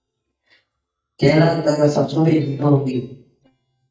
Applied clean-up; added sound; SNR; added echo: neural mask model DeepFilterNet 3.